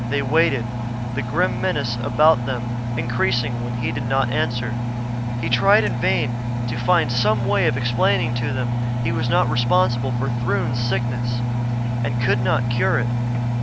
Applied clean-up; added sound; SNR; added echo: none; Engine; -1 dB; none.